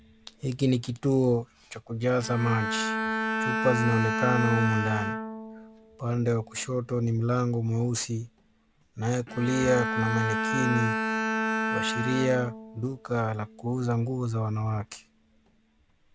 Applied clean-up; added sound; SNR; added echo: none; Bowed string instrument; 4 dB; none.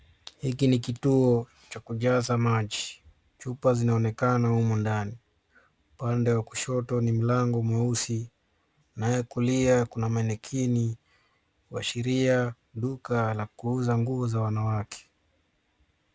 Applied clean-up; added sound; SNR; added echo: none; none; none; none.